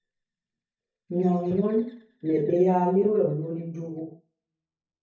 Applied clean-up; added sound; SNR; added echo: neural mask model DeepFilterNet 3.